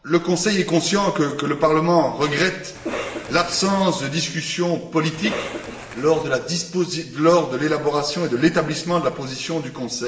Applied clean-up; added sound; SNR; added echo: none; Cough; 10 dB; reverberation time 1.1 s.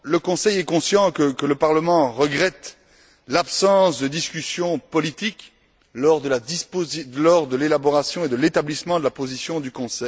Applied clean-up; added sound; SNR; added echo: none; none; none; none.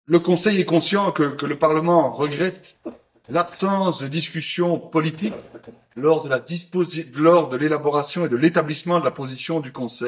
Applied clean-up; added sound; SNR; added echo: neural mask model DeepFilterNet 3.